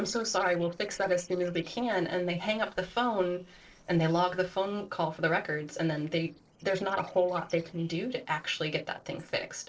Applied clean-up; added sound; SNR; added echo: neural separator model SepFormer DNS4.